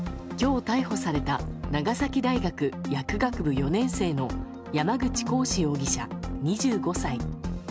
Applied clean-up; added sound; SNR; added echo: none; none; none; none.